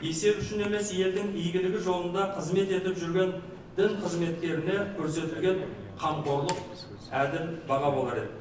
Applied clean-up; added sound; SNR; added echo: none; none; none; none.